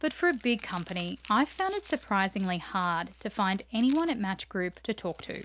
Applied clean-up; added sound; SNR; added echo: none; Crumpling, crinkling; 19 dB; none.